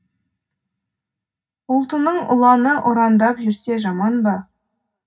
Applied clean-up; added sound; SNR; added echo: none; none; none; reverberation time 0.4 s.